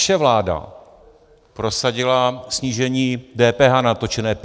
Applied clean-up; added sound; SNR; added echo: none; none; none; none.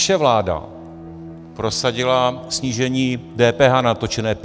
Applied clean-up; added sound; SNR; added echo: none; Bowed string instrument; 18 dB; none.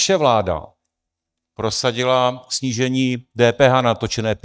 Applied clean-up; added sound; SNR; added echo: neural mask model DeepFilterNet 3.